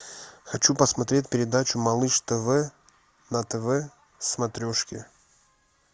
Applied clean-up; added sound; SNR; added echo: none; none; none; none.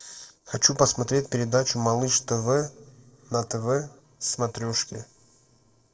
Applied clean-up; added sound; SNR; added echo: neural separator model SepFormer DNS4.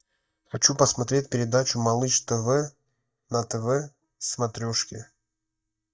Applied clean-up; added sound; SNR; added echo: neural mask model DeepFilterNet 3.